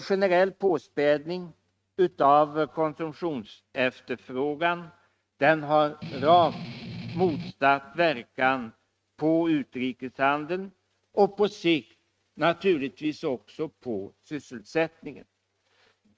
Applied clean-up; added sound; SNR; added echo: neural mask model RNNoise.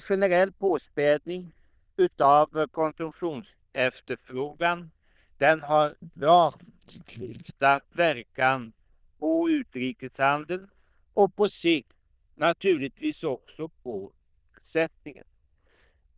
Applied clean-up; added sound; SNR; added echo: neural diffusion model UNIVERSE++.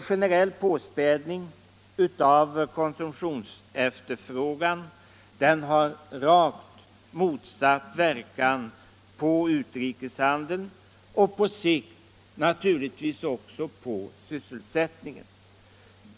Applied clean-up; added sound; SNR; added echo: none; none; none; none.